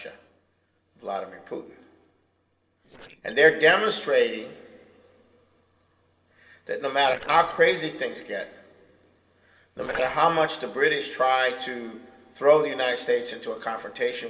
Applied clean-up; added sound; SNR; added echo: neural separator model SepFormer DNS4.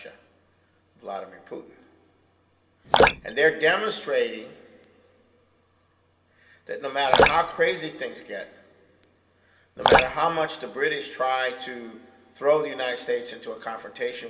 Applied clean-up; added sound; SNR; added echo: none; Drip; -3 dB; reverberation time 2.7 s.